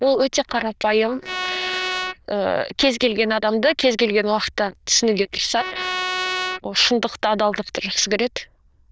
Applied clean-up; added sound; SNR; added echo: neural diffusion model UNIVERSE++.